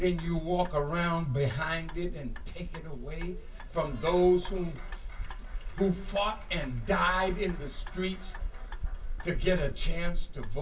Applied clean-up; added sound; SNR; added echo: none; Clock; 3 dB; reverberation time 0.1 s.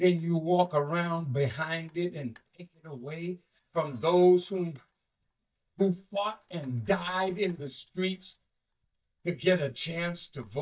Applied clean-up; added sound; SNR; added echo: neural mask model DeepFilterNet 3.